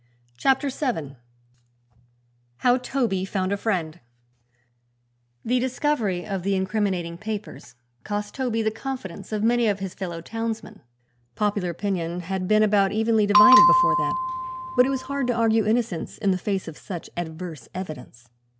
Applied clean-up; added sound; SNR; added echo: none; Bell; -4 dB; none.